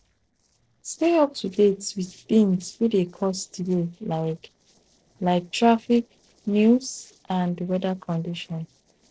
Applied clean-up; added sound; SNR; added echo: neural separator model SepFormer DNS4.